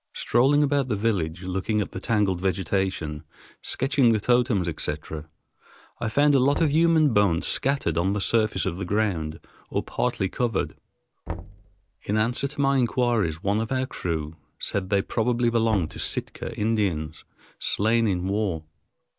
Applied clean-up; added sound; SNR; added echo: none; Knock; 16 dB; none.